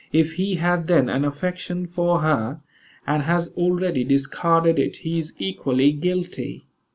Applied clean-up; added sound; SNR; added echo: none; none; none; none.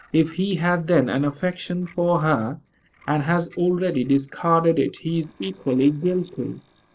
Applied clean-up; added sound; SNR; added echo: neural separator model SepFormer DNS4.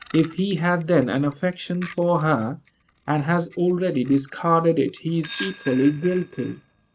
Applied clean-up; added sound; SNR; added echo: neural mask model RNNoise.